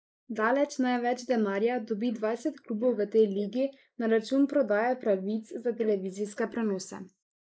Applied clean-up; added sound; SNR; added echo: neural mask model Resemble Enhance denoiser.